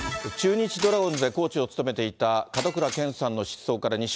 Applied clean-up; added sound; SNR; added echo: none; Shatter; 14 dB; none.